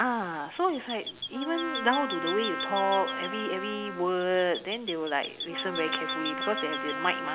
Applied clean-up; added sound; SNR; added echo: none; Trumpet + Chirp, tweet; 5 dB; none.